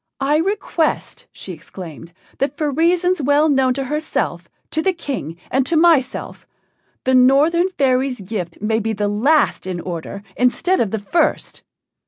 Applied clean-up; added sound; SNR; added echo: none; none; none; none.